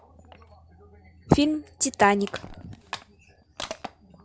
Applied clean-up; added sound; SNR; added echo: none; Crushing; 16 dB; none.